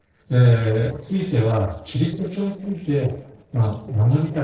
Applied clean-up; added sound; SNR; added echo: neural separator model SepFormer DNS4.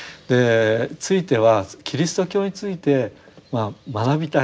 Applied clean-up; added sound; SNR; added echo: none; none; none; none.